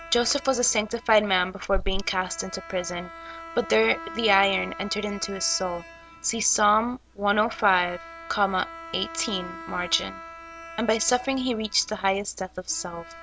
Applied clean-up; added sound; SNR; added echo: none; Bowed string instrument; 16 dB; none.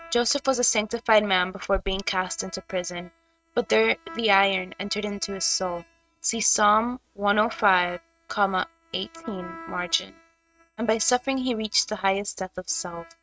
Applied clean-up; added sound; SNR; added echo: neural mask model RNNoise.